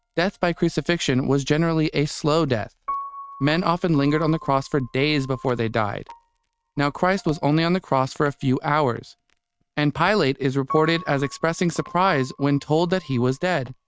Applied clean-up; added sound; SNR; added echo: neural mask model RNNoise.